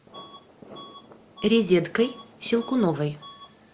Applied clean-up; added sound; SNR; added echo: none; Fireworks + Bus / Alarm; 19 dB; none.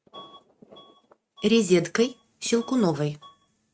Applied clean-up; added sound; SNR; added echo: neural mask model RNNoise.